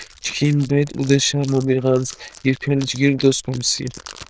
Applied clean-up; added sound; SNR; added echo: neural diffusion model UNIVERSE++.